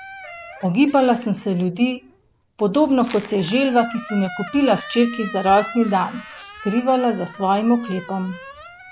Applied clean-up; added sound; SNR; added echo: none; Squeak; 17 dB; none.